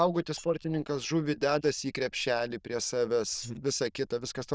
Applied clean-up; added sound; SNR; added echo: neural diffusion model UNIVERSE++.